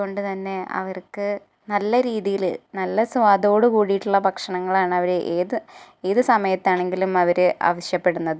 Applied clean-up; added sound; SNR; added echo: none; none; none; none.